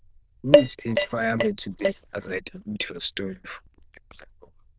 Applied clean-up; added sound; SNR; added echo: neural diffusion model UNIVERSE++.